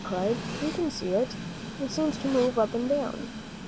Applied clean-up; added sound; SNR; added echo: none; Train; 8 dB; none.